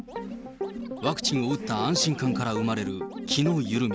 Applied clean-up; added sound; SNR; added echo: none; Scratching (performance technique); 20 dB; none.